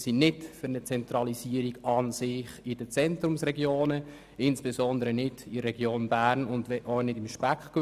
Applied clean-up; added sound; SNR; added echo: none; none; none; none.